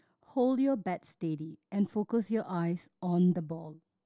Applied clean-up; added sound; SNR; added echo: none; none; none; none.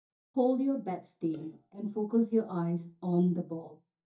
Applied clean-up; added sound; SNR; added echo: neural mask model DeepFilterNet 3.